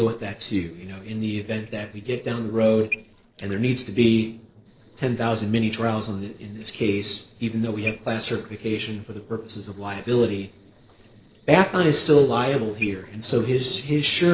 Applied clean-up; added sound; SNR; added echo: neural separator model SepFormer DNS4.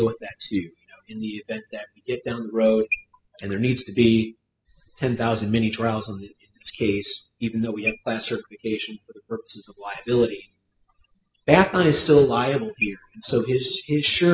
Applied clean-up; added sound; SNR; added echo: classical method spectral subtraction.